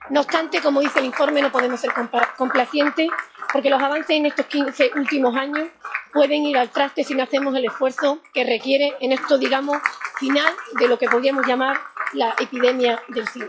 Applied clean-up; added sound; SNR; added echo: classical method log-MMSE.